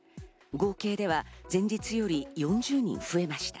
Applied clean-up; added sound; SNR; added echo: none; none; none; none.